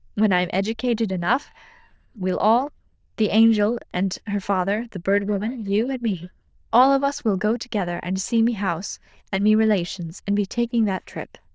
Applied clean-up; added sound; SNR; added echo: neural diffusion model UNIVERSE++.